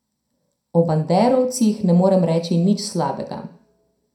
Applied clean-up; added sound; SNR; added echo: none; none; none; reverberation time 0.4 s.